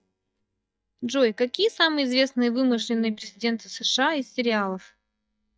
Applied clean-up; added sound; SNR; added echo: neural mask model DeepFilterNet 3.